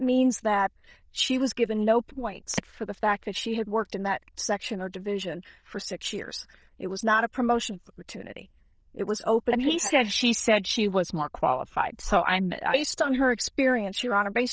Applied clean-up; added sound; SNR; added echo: neural diffusion model UNIVERSE++.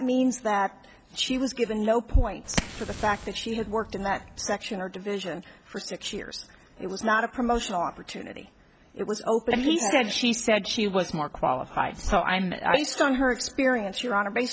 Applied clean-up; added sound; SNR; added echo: none; Fire; 10 dB; none.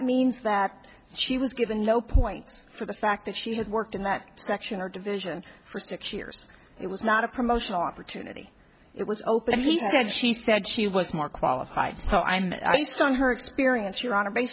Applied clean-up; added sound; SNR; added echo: none; none; none; none.